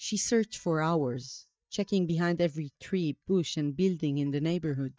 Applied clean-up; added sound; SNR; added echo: neural mask model DeepFilterNet 3.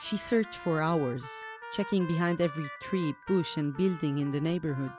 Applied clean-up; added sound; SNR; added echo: none; Trumpet; 15 dB; none.